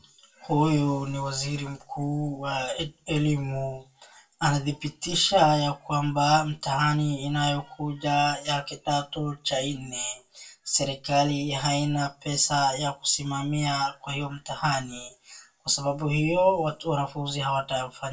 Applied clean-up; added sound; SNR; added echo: none; none; none; reverberation time 0.2 s.